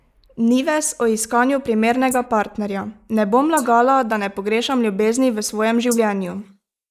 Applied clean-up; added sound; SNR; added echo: neural mask model Resemble Enhance denoiser.